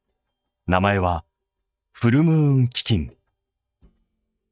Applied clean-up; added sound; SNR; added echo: neural mask model DeepFilterNet 3.